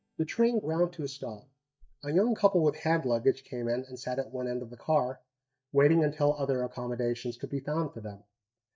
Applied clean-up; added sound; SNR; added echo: neural mask model DeepFilterNet 3.